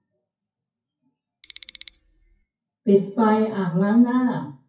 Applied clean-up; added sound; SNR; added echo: classical method WPE with log-MMSE.